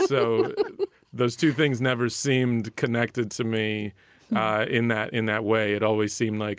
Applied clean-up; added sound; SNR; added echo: none; none; none; none.